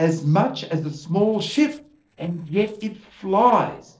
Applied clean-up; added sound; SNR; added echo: neural separator model SepFormer DNS4.